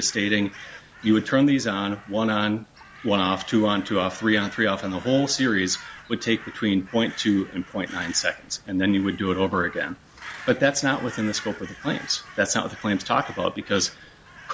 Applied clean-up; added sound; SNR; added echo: none; Crow; 18 dB; none.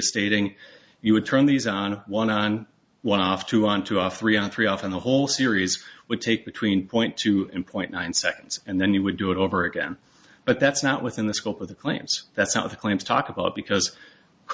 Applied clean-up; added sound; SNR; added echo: none; none; none; none.